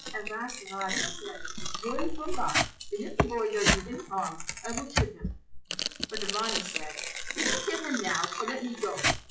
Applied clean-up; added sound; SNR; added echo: classical method WPE with log-MMSE.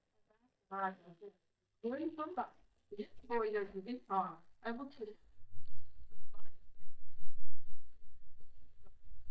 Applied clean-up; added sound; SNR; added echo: neural mask model DeepFilterNet 3.